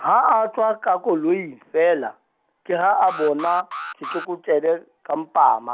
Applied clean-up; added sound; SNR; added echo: none; Alarm; 13 dB; none.